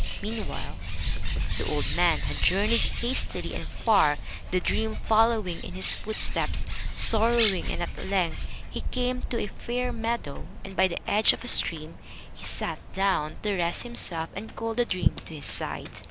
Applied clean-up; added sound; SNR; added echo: none; Bird; 0 dB; none.